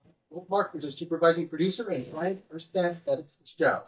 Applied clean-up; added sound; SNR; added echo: neural mask model DeepFilterNet 3.